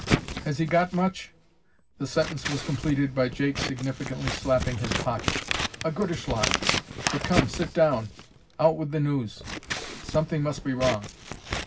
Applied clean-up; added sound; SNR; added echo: none; Scissors; 4 dB; reverberation time 0.4 s.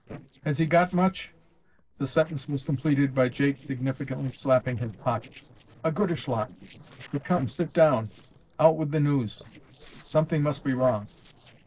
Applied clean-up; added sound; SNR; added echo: neural separator model SepFormer DNS4.